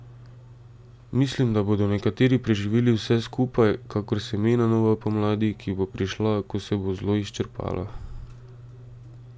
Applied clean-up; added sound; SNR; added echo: none; none; none; none.